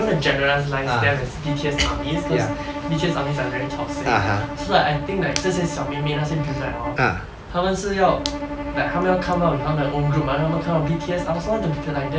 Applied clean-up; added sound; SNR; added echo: none; Bowed string instrument; 8 dB; none.